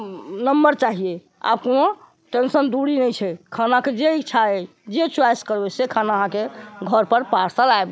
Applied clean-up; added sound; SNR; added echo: none; none; none; none.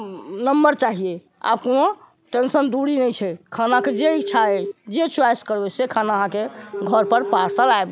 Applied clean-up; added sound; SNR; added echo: none; Telephone; 6 dB; none.